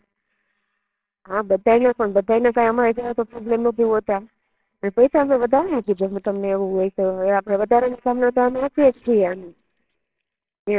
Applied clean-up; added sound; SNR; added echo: neural separator model SepFormer WHAMR!.